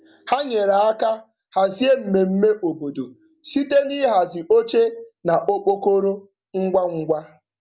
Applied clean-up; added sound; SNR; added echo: none; none; none; none.